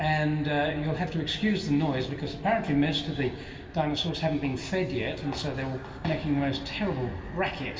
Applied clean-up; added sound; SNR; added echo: none; none; none; reverberation time 2.5 s.